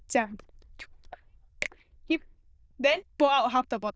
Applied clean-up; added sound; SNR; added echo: neural diffusion model UNIVERSE++.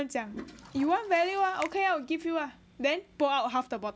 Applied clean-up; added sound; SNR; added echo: none; Toilet flush + Finger snapping; 19 dB; none.